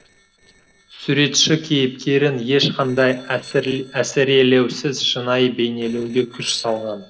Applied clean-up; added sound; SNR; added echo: neural separator model SepFormer DNS4.